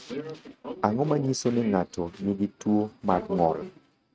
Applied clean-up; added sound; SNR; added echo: neural mask model RNNoise.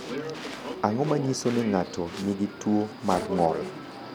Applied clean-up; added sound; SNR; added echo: none; Subway, metro, underground; 11 dB; none.